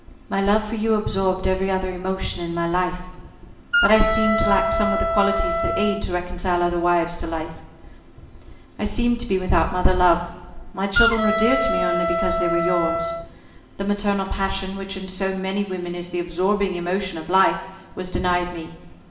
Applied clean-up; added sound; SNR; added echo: none; Wind instrument, woodwind instrument; 0 dB; reverberation time 1.1 s.